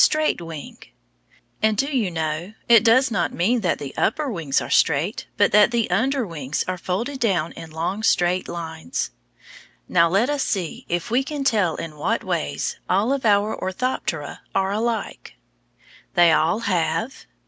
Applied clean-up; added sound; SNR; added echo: none; none; none; none.